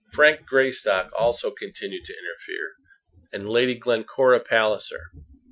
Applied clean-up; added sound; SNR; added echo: classical method Wiener filter.